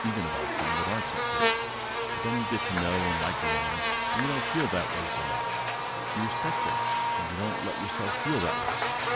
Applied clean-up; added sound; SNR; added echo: none; Buzz; -5 dB; none.